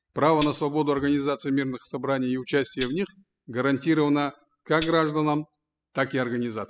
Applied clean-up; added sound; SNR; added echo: classical method spectral subtraction.